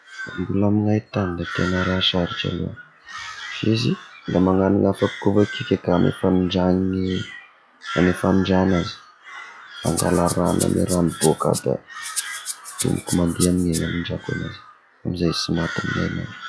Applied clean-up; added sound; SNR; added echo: classical method log-MMSE.